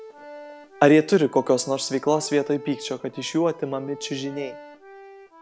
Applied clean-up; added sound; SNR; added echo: none; Accordion; 19 dB; none.